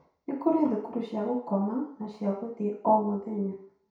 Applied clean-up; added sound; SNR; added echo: none; none; none; reverberation time 0.6 s.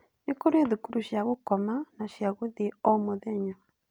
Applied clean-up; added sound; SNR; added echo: none; none; none; none.